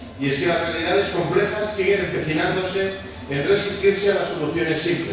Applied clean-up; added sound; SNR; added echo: none; Crowd; 17 dB; reverberation time 1.1 s.